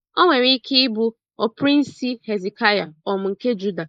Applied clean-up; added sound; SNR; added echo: neural mask model Resemble Enhance denoiser.